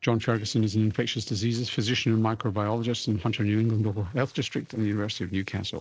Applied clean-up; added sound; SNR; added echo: neural separator model SepFormer DNS4.